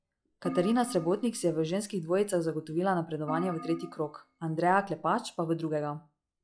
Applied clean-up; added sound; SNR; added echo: classical method log-MMSE.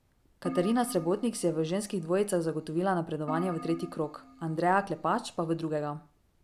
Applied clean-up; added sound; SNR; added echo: none; Keyboard (musical); 14 dB; none.